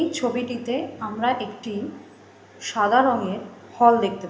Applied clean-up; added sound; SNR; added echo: none; none; none; reverberation time 0.8 s.